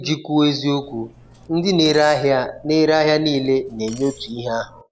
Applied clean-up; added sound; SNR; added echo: none; Cutlery, silverware; 20 dB; none.